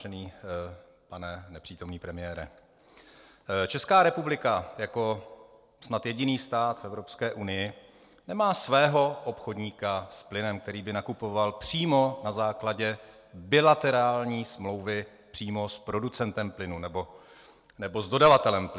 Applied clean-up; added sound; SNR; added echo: none; none; none; none.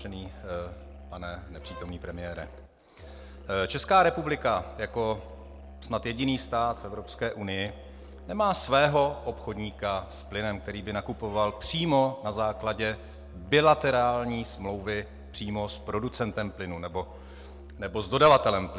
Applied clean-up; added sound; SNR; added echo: none; Musical instrument + Bowed string instrument; 16 dB; none.